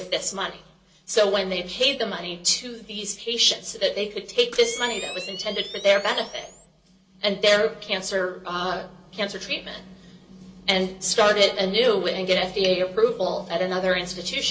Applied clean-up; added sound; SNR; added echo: none; Camera; 14 dB; reverberation time 0.2 s.